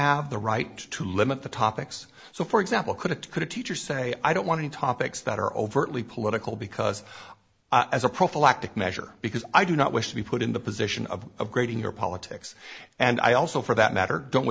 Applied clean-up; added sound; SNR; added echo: none; none; none; none.